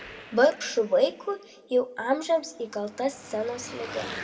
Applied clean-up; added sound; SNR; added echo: none; Car passing by / Traffic noise, roadway noise / Engine; 16 dB; reverberation time 1.1 s.